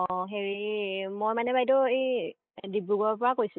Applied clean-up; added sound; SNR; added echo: neural mask model Resemble Enhance denoiser.